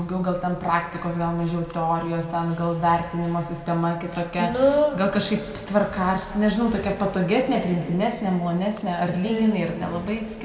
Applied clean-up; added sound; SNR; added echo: none; Breathing + Cricket; 18 dB; none.